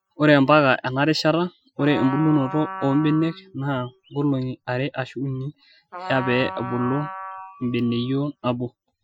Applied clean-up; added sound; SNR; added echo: classical method Wiener filter.